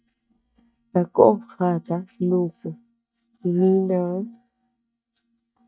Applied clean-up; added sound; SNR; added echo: neural mask model DeepFilterNet 3.